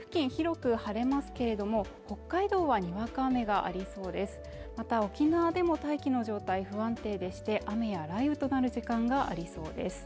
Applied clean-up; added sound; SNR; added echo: none; none; none; none.